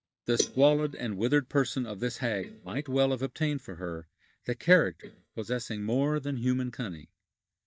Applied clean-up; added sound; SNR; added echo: neural mask model DeepFilterNet 3.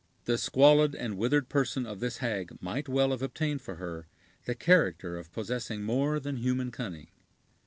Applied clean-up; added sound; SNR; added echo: none; none; none; none.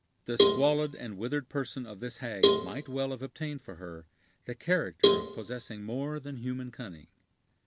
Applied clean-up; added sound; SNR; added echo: none; Cowbell; -5 dB; none.